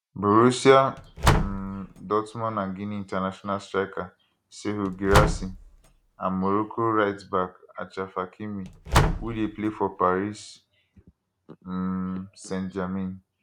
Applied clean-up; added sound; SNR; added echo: none; Slam; 1 dB; none.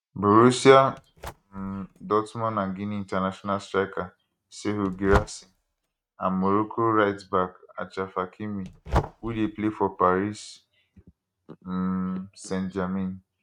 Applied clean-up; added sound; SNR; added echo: neural mask model RNNoise.